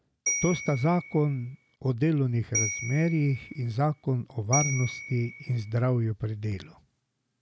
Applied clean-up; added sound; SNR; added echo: none; Bell; 7 dB; none.